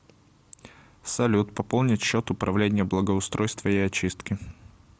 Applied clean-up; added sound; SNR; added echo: none; none; none; none.